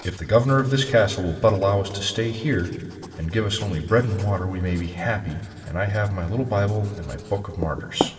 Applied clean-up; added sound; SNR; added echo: none; Writing; 15 dB; reverberation time 2.3 s.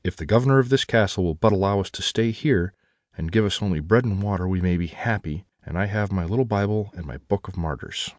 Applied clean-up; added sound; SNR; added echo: none; none; none; none.